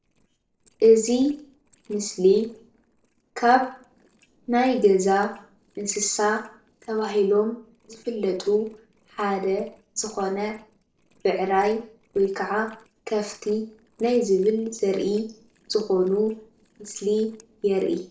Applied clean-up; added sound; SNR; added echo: neural separator model SepFormer DNS4.